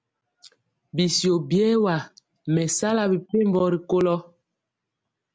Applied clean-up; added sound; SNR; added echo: none; none; none; none.